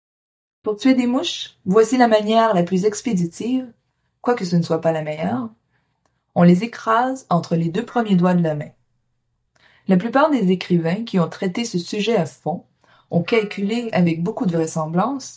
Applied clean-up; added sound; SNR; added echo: neural mask model DeepFilterNet 3.